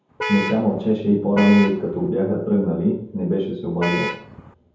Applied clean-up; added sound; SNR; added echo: none; Vehicle horn, car horn, honking; 8 dB; reverberation time 0.7 s.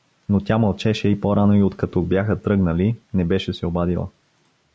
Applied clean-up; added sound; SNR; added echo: none; none; none; none.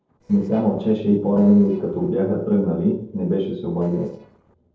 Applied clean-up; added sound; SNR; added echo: neural separator model SepFormer DNS4.